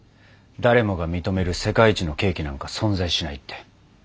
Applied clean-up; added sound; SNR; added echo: none; Bass drum; 20 dB; none.